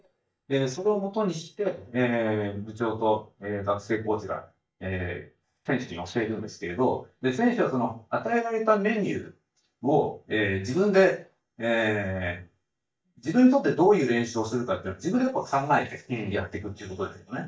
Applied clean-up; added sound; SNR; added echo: neural mask model DeepFilterNet 3.